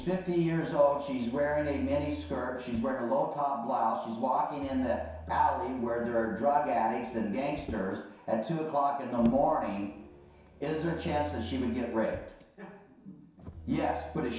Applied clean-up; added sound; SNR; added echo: none; Motor vehicle (road); 16 dB; reverberation time 0.7 s.